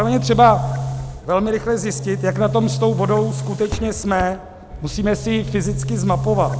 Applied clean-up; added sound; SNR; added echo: none; Boom; 5 dB; none.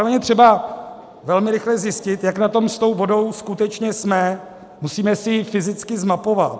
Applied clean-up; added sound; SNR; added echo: none; none; none; none.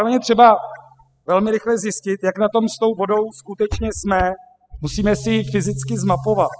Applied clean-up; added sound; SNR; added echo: classical method spectral subtraction.